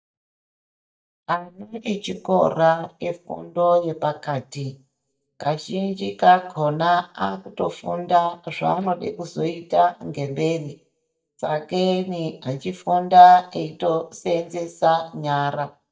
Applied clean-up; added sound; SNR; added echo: neural mask model DeepFilterNet 3.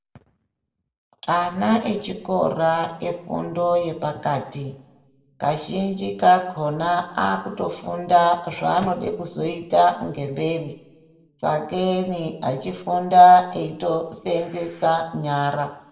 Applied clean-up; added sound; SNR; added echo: none; Slam / Microwave oven; 19 dB; reverberation time 0.7 s.